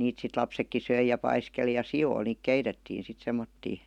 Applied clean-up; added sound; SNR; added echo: none; none; none; none.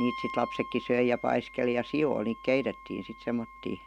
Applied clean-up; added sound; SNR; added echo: none; Wind instrument, woodwind instrument; 14 dB; none.